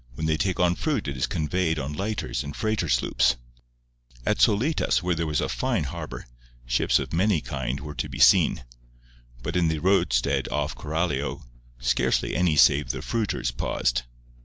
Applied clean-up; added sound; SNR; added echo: none; none; none; none.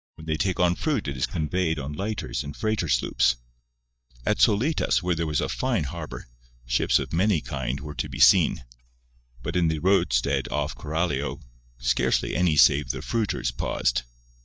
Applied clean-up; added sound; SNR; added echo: neural mask model DeepFilterNet 3.